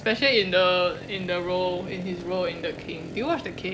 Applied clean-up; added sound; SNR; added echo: none; Motorcycle; 14 dB; none.